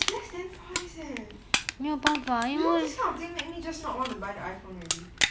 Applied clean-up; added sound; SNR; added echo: none; Crushing; 3 dB; none.